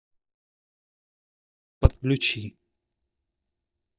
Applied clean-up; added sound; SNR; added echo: neural mask model DeepFilterNet 3.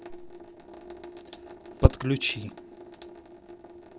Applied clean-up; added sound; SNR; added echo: none; Sink (filling or washing) / Water tap, faucet; 16 dB; none.